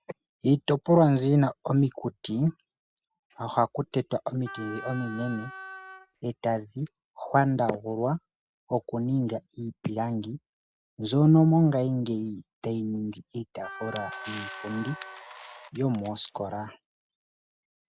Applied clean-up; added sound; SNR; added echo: none; Wind instrument, woodwind instrument + Camera; 13 dB; none.